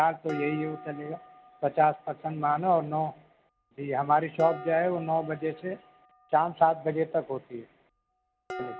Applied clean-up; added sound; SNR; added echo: none; Dishes, pots, and pans; 17 dB; none.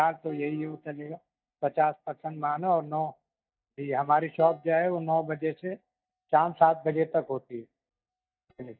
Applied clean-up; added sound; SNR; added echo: neural mask model DeepFilterNet 3.